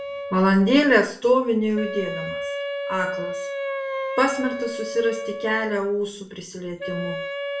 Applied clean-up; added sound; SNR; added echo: none; Wind instrument, woodwind instrument; 7 dB; reverberation time 0.3 s.